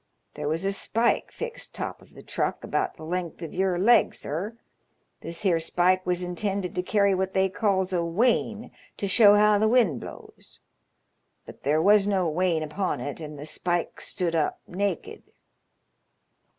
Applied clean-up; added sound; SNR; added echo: none; none; none; none.